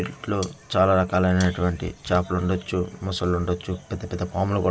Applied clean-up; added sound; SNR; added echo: none; Cutlery, silverware; 20 dB; none.